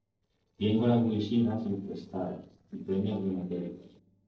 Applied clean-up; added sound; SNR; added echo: neural separator model SepFormer DNS4.